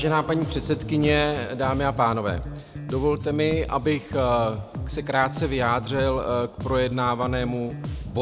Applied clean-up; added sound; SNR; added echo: none; Bass guitar; 8 dB; none.